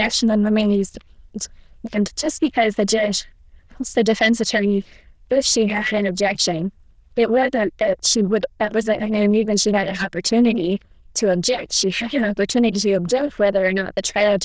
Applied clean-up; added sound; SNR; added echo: neural diffusion model UNIVERSE++.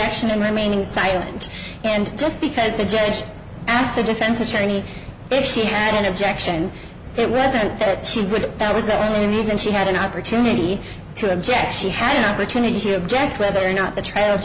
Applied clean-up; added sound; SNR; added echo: none; none; none; none.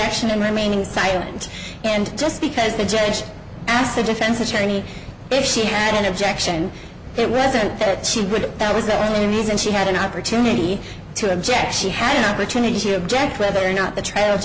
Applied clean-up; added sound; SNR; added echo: none; Cowbell; 19 dB; none.